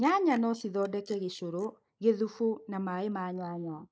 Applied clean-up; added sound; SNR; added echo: neural mask model Resemble Enhance denoiser.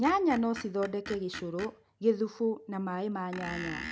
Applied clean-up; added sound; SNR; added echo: none; Screech; 13 dB; none.